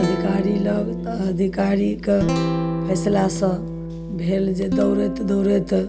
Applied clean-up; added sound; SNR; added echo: none; Guitar; 4 dB; none.